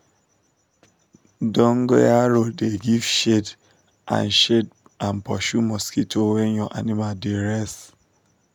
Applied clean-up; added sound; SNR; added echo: none; none; none; none.